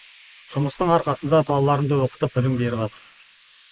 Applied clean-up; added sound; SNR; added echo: neural mask model Resemble Enhance denoiser.